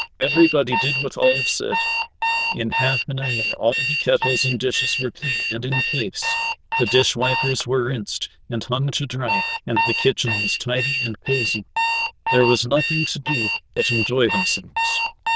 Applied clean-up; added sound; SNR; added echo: neural diffusion model UNIVERSE++.